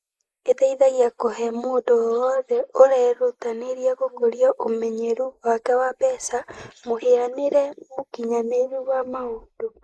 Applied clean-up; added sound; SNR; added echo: neural mask model Resemble Enhance denoiser.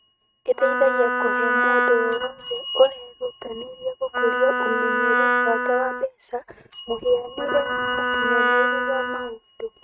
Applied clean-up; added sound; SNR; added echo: neural mask model RNNoise.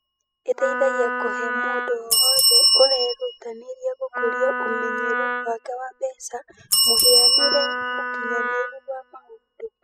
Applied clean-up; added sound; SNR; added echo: classical method spectral subtraction.